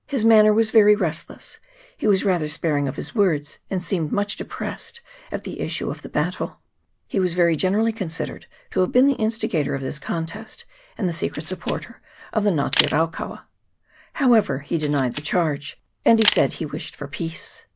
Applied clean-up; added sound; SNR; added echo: none; Camera; 10 dB; none.